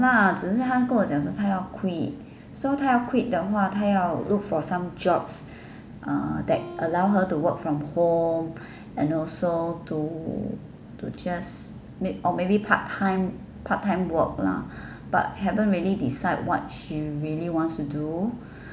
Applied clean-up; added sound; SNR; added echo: none; Acoustic guitar; 19 dB; none.